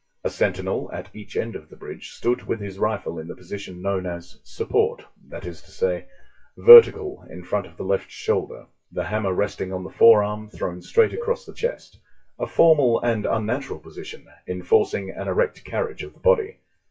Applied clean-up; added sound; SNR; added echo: classical method WPE with log-MMSE.